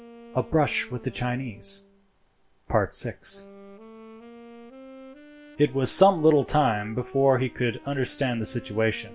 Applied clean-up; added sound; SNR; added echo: none; Wind instrument, woodwind instrument; 20 dB; none.